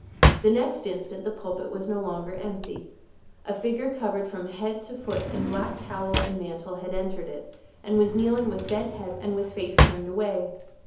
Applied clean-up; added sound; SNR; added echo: none; Drawer open or close; 1 dB; reverberation time 2.2 s.